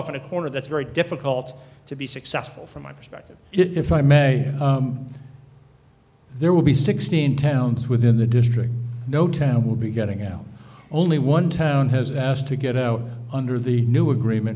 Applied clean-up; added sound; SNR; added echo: none; none; none; none.